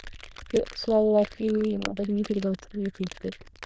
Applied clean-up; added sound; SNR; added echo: neural diffusion model UNIVERSE++.